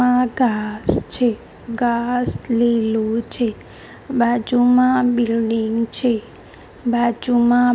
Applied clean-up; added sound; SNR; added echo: none; none; none; none.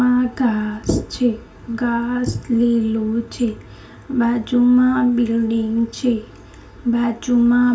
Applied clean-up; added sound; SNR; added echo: none; none; none; reverberation time 0.2 s.